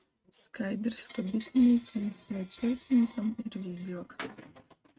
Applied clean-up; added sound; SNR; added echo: neural mask model RNNoise.